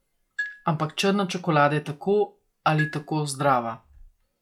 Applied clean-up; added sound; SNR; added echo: classical method log-MMSE.